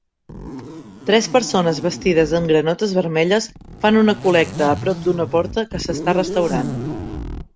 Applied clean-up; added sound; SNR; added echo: none; Zipper (clothing); 11 dB; none.